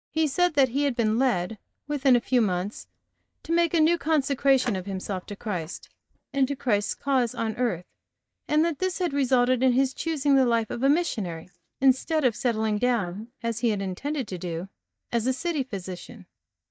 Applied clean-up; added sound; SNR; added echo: neural mask model DeepFilterNet 3.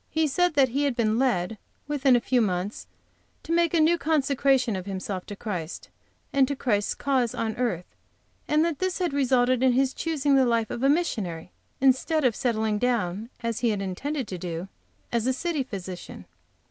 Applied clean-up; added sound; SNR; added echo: none; none; none; none.